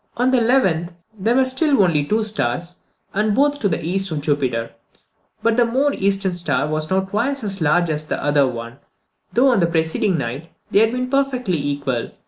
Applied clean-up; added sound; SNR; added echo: none; none; none; none.